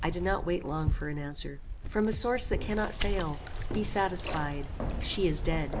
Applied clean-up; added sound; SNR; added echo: none; Keys jangling + Water / Splash, splatter; 2 dB; none.